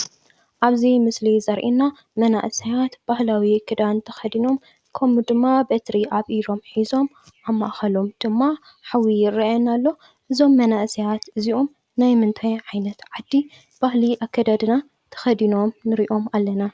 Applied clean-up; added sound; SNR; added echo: none; none; none; none.